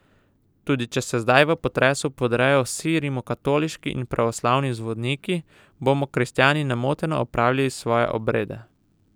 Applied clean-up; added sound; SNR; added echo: none; none; none; none.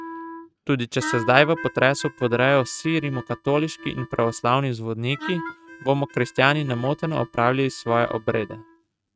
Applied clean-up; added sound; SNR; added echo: neural mask model RNNoise.